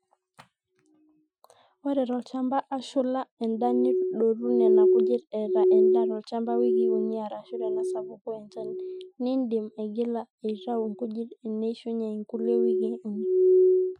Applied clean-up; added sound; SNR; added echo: classical method Wiener filter.